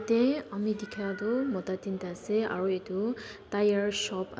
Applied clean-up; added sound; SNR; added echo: none; none; none; none.